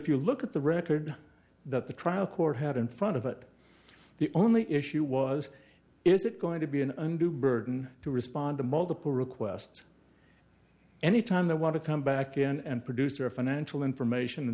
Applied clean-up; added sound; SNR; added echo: none; none; none; none.